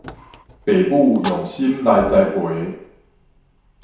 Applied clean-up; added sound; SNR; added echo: none; Fire; 18 dB; reverberation time 0.7 s.